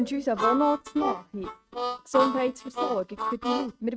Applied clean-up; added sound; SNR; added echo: neural mask model RNNoise.